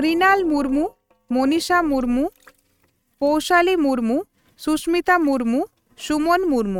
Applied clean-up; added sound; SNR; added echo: neural mask model RNNoise.